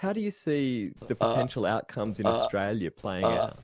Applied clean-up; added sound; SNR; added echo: none; Burping, eructation; -1 dB; none.